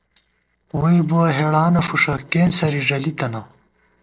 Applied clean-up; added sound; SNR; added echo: neural separator model SepFormer DNS4.